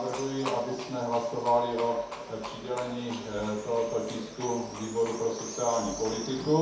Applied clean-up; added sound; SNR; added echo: none; Livestock, farm animals, working animals; 11 dB; reverberation time 0.6 s.